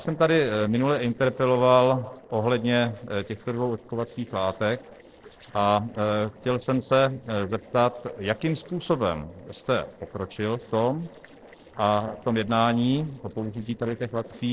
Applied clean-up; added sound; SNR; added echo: neural separator model SepFormer DNS4.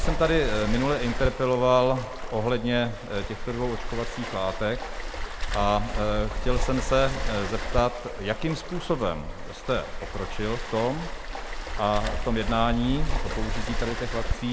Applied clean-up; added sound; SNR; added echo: none; Waves, surf; 2 dB; none.